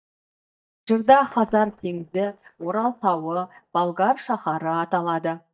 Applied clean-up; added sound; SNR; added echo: neural mask model DeepFilterNet 3.